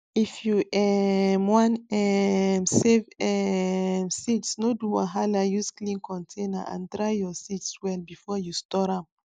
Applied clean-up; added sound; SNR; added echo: neural mask model Resemble Enhance denoiser.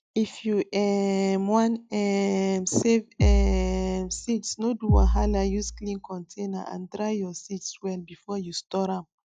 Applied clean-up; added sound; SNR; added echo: classical method log-MMSE.